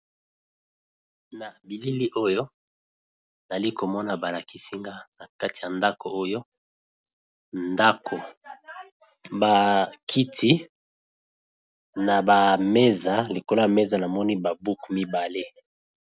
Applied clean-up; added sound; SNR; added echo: none; none; none; none.